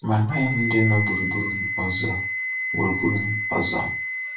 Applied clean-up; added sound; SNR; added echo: none; Wind instrument, woodwind instrument; 2 dB; reverberation time 0.3 s.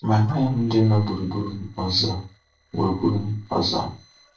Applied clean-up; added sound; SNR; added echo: neural separator model SepFormer DNS4.